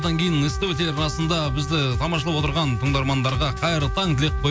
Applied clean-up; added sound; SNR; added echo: none; Trumpet; 14 dB; none.